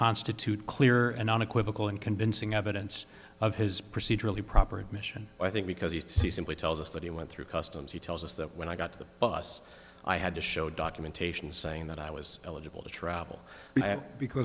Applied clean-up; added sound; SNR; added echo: none; none; none; none.